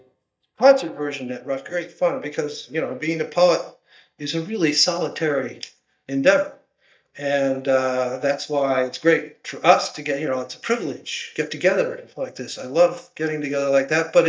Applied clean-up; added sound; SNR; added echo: neural mask model DeepFilterNet 3.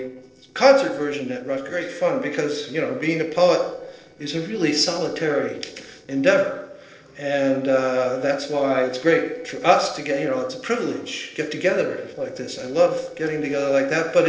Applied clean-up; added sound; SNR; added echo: neural separator model SepFormer DNS4.